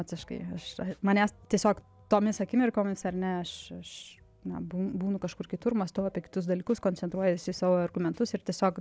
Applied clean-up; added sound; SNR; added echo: none; none; none; none.